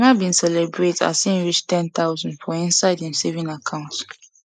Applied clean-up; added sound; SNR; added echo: neural mask model Resemble Enhance denoiser.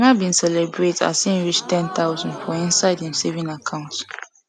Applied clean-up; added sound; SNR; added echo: none; Gasp; 16 dB; none.